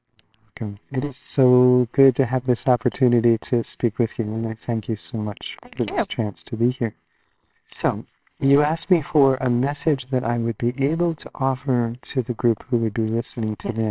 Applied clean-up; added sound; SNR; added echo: neural separator model SepFormer WHAMR!.